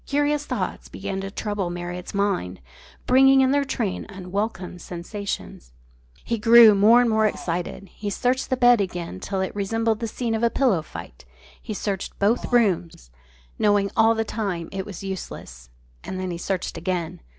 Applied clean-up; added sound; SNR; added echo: none; Fart; 19 dB; none.